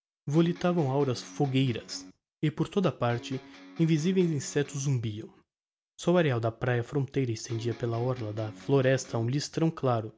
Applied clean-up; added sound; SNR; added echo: none; Electric guitar; 20 dB; none.